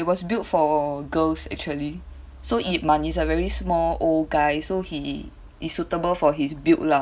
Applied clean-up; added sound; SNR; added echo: none; none; none; none.